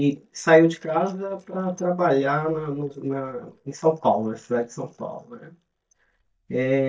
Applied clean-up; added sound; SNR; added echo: neural mask model DeepFilterNet 3.